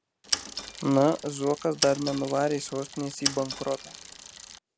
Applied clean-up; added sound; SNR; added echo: none; Mechanisms / Bicycle; 7 dB; none.